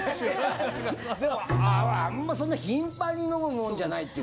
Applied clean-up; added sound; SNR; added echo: none; Bowed string instrument; 5 dB; none.